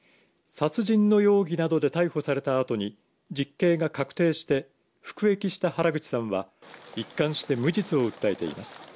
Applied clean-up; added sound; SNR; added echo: none; none; none; none.